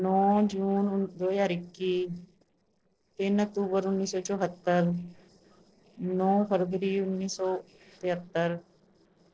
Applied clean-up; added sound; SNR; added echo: neural separator model SepFormer DNS4.